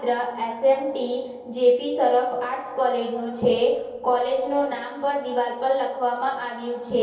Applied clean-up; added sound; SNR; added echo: none; none; none; reverberation time 0.7 s.